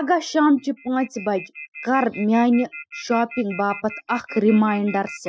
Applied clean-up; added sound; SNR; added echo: classical method Wiener filter.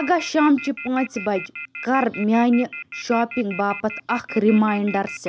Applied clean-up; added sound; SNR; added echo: none; Telephone; 14 dB; none.